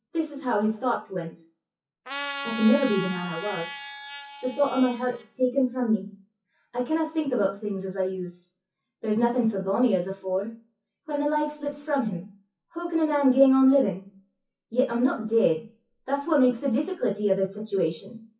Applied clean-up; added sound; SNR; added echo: classical method WPE with log-MMSE.